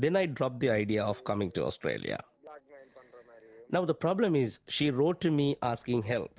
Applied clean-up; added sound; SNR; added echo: none; none; none; none.